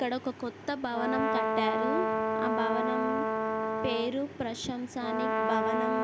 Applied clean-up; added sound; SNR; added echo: none; Brass instrument; -3 dB; none.